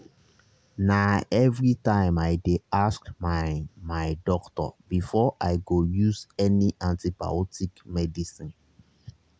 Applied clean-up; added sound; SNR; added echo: none; none; none; none.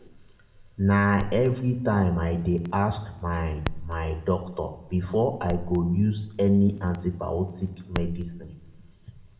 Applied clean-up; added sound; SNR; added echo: none; Crackle; 14 dB; reverberation time 0.7 s.